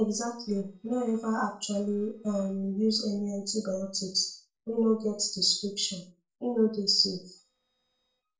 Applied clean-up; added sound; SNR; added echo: neural separator model SepFormer DNS4.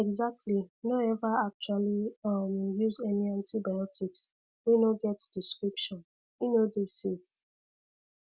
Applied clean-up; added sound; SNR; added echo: none; none; none; none.